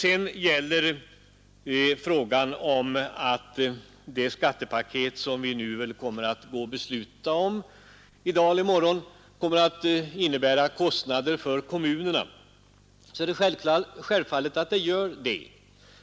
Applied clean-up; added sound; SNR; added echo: none; none; none; none.